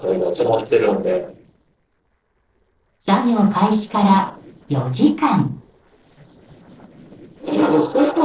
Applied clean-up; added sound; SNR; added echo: neural separator model SepFormer DNS4.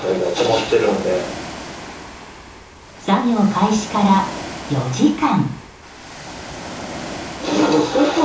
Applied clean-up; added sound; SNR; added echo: none; Ocean; 12 dB; reverberation time 1.2 s.